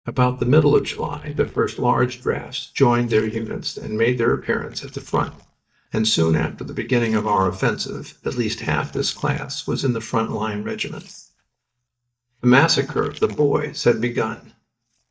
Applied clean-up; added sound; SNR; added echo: neural mask model DeepFilterNet 3.